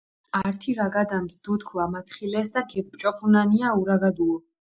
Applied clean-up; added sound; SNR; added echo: none; none; none; none.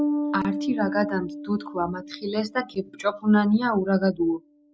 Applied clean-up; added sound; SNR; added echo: none; Bass guitar; 7 dB; none.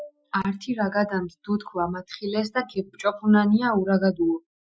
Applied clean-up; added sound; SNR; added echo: classical method Wiener filter.